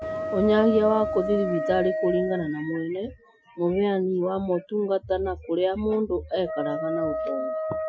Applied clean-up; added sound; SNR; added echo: classical method Wiener filter.